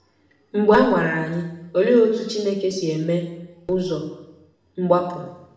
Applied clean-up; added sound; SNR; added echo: none; none; none; reverberation time 0.8 s.